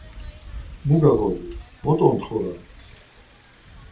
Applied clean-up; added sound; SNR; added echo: none; Wind; 17 dB; reverberation time 0.2 s.